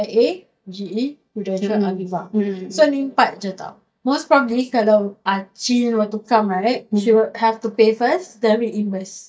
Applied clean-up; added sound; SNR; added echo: neural mask model DeepFilterNet 3.